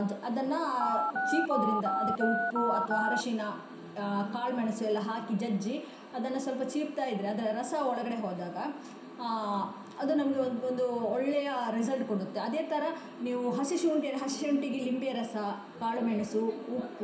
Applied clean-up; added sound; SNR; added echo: none; Telephone; -1 dB; reverberation time 0.7 s.